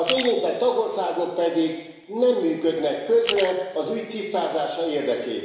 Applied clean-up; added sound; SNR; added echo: none; Splash, splatter; 9 dB; reverberation time 1.0 s.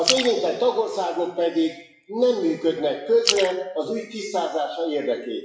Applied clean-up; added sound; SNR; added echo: classical method WPE with log-MMSE.